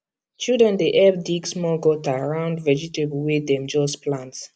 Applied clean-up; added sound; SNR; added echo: none; none; none; none.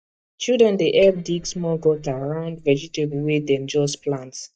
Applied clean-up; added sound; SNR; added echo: neural mask model DeepFilterNet 3.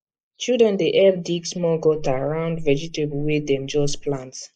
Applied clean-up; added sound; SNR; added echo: neural mask model Resemble Enhance denoiser.